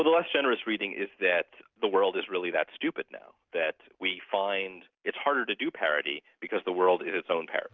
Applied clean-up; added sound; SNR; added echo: none; none; none; none.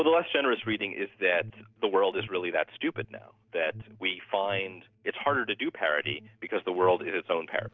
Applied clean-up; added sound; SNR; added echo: none; Alarm; 19 dB; none.